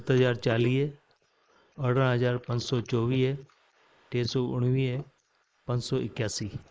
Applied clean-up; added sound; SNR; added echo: neural mask model Resemble Enhance denoiser.